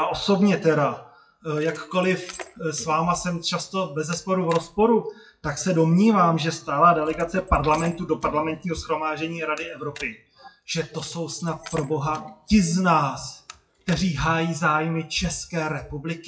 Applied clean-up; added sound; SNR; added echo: classical method WPE with log-MMSE.